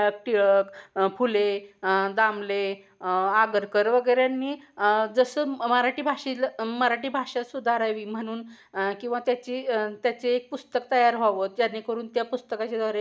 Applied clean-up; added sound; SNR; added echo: none; none; none; none.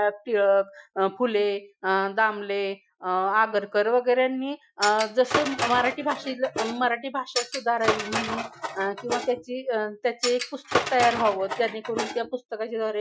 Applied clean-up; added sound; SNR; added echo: classical method Wiener filter.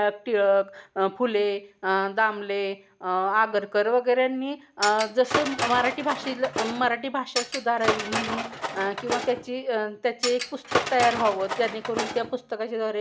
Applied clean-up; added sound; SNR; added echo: none; Tools; 5 dB; none.